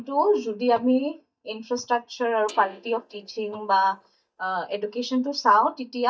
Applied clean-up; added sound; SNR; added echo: neural mask model DeepFilterNet 3.